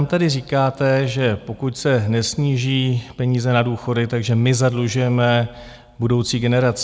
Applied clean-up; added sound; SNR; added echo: none; none; none; none.